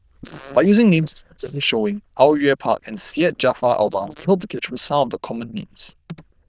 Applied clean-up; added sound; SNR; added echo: neural diffusion model UNIVERSE++.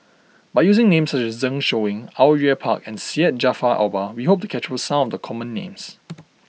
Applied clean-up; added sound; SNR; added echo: none; none; none; none.